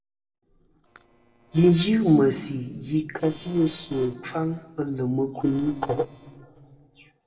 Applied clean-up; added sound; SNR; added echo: neural separator model SepFormer DNS4.